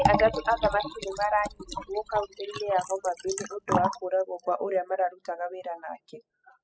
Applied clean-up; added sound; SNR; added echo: classical method spectral subtraction.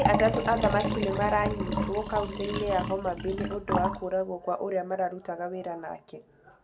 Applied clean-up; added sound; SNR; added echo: none; Liquid; 3 dB; none.